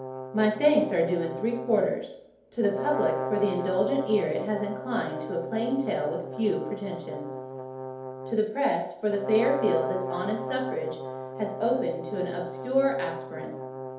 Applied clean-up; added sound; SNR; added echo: none; Brass instrument; 8 dB; reverberation time 2.2 s.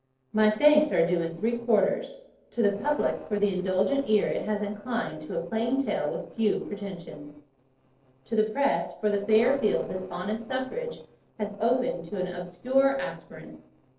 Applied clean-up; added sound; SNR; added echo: neural separator model SepFormer DNS4.